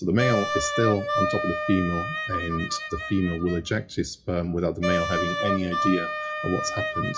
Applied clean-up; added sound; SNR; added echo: classical method WPE with log-MMSE.